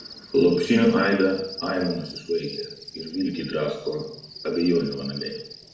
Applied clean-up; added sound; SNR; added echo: none; Cricket; 16 dB; reverberation time 0.7 s.